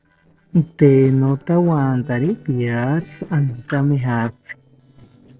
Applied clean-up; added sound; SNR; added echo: neural separator model SepFormer DNS4.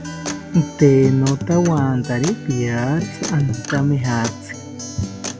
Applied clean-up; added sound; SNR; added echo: none; Acoustic guitar; 9 dB; none.